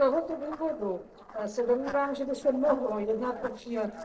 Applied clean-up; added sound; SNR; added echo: neural separator model SepFormer DNS4.